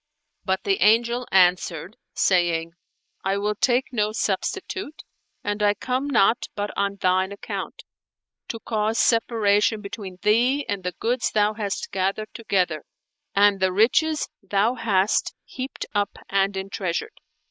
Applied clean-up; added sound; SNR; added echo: neural mask model Resemble Enhance denoiser.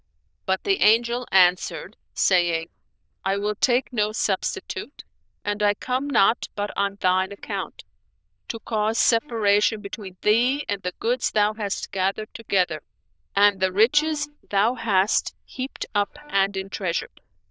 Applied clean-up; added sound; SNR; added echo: neural diffusion model UNIVERSE++.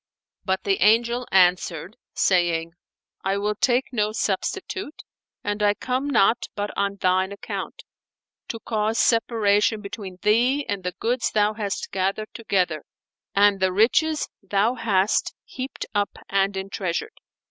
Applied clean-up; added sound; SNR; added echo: none; none; none; none.